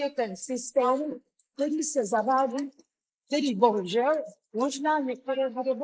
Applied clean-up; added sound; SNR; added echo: neural mask model Resemble Enhance denoiser.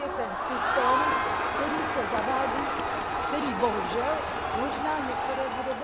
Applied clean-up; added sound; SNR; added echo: none; Crowd; -4 dB; none.